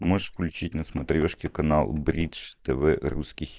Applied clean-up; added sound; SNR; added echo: neural mask model Resemble Enhance denoiser.